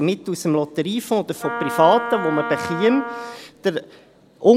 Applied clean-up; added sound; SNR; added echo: none; Wind instrument, woodwind instrument; 8 dB; none.